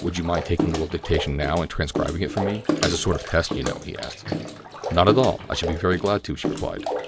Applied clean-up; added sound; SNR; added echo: none; Bathtub (filling or washing) / Water / Splash, splatter; 5 dB; none.